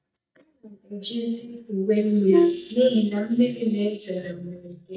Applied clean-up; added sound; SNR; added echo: neural mask model DeepFilterNet 3.